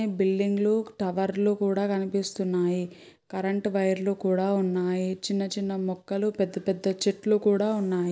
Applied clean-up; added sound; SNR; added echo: none; none; none; none.